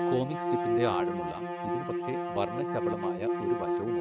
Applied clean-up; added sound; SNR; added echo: neural mask model RNNoise.